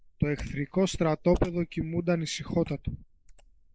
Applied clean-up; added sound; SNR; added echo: neural mask model Resemble Enhance denoiser.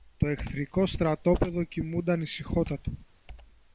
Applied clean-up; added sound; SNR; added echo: none; Computer keyboard; 18 dB; none.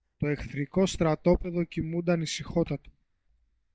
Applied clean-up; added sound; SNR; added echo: neural mask model DeepFilterNet 3.